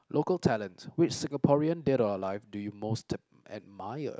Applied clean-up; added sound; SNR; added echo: none; none; none; none.